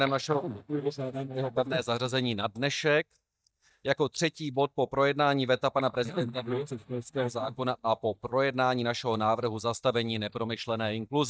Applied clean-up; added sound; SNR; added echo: neural mask model DeepFilterNet 3.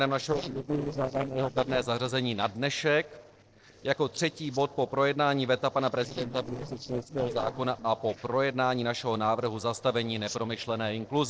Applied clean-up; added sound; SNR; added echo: neural separator model SepFormer DNS4.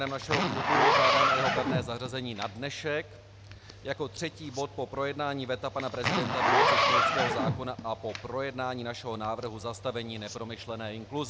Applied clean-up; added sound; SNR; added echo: none; Zipper (clothing); -4 dB; none.